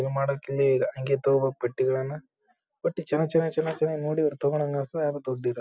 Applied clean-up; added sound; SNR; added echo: none; none; none; none.